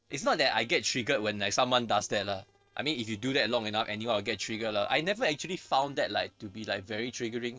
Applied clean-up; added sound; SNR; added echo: neural separator model SepFormer DNS4.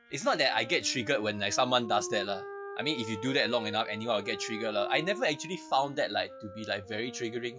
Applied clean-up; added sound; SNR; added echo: classical method log-MMSE.